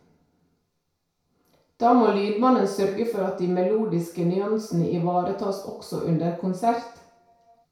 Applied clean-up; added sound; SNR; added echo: none; none; none; reverberation time 0.5 s.